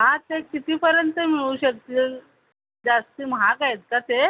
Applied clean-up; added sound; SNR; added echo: none; none; none; none.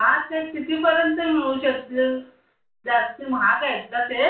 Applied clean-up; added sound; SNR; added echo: none; none; none; reverberation time 0.3 s.